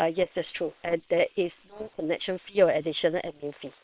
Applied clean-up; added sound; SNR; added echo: neural separator model SepFormer WHAM!.